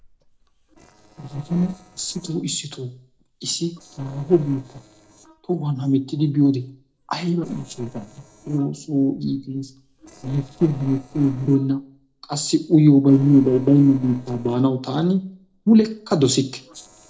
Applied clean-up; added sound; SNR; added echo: neural separator model SepFormer DNS4.